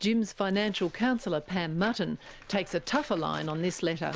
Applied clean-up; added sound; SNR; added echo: none; none; none; none.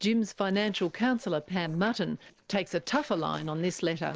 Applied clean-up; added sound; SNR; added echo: neural separator model SepFormer DNS4.